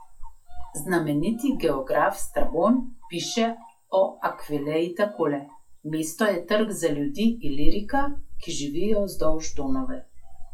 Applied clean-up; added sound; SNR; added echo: classical method log-MMSE.